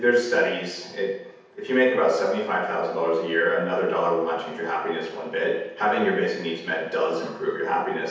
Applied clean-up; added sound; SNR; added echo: none; none; none; reverberation time 0.8 s.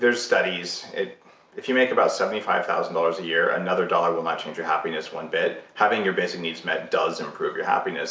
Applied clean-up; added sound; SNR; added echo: none; none; none; none.